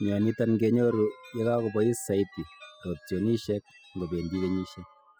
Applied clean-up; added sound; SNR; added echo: classical method spectral subtraction.